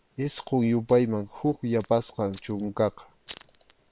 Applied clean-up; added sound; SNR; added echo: neural separator model SepFormer WHAM!.